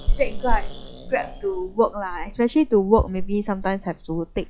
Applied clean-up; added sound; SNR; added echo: classical method log-MMSE.